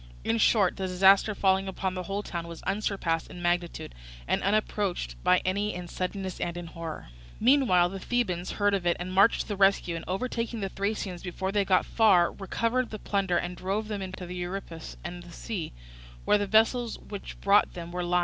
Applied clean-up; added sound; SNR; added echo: none; none; none; none.